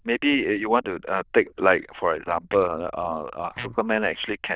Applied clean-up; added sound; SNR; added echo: neural diffusion model UNIVERSE++.